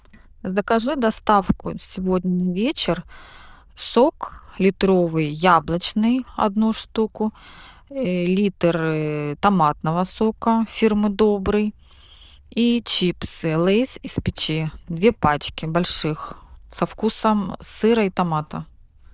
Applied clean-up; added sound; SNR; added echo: neural diffusion model UNIVERSE++.